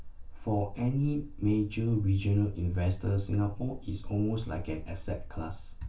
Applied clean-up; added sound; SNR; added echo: none; none; none; reverberation time 0.2 s.